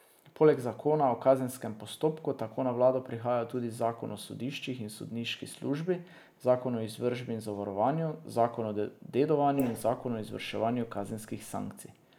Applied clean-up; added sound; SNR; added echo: neural mask model Resemble Enhance denoiser.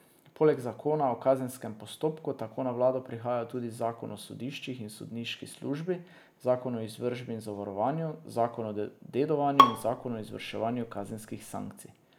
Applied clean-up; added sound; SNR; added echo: none; Bowed string instrument; -3 dB; none.